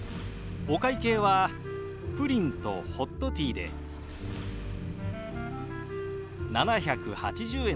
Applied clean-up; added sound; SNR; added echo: none; Engine starting; 11 dB; none.